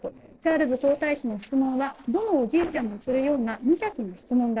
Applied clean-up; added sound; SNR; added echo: neural separator model SepFormer DNS4.